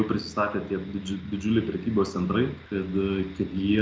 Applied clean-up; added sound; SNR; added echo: none; none; none; none.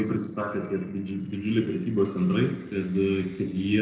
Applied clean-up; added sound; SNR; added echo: neural separator model SepFormer DNS4.